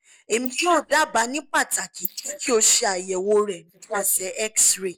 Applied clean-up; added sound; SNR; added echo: neural mask model Resemble Enhance denoiser.